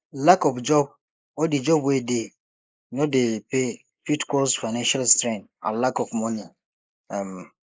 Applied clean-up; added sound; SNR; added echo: neural mask model Resemble Enhance denoiser.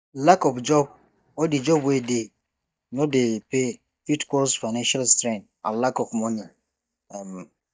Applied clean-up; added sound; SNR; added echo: neural mask model DeepFilterNet 3.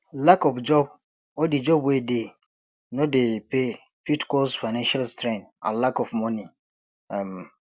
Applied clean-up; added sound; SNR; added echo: none; none; none; none.